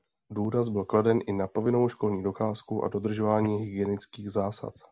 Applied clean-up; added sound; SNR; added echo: none; none; none; none.